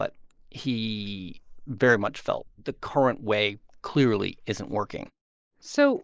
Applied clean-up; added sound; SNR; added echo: neural mask model Resemble Enhance denoiser.